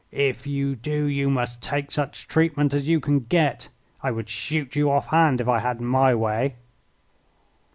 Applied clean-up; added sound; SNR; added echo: none; none; none; none.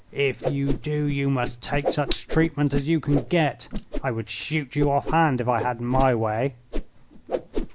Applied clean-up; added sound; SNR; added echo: none; Whoosh, swoosh, swish; 6 dB; none.